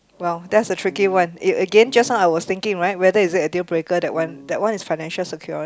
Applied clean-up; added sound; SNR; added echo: none; Piano; 19 dB; none.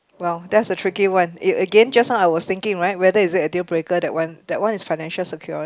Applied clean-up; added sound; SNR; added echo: neural mask model Resemble Enhance denoiser.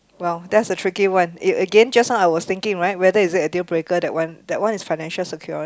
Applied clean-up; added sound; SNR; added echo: none; none; none; none.